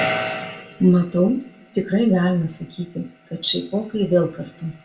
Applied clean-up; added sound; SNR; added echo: none; none; none; reverberation time 0.3 s.